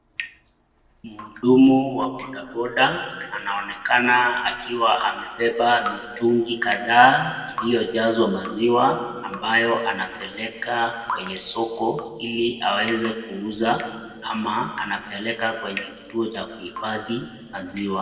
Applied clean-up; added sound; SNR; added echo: neural separator model SepFormer DNS4.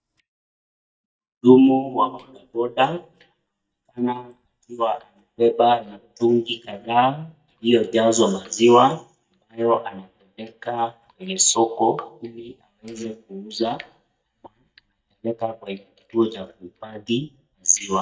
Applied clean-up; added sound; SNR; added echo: neural mask model DeepFilterNet 3.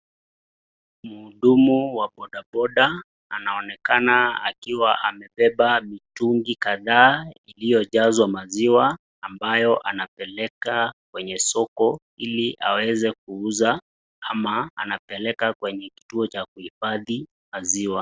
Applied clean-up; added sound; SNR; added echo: none; none; none; none.